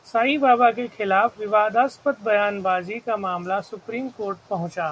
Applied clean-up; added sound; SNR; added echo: none; none; none; none.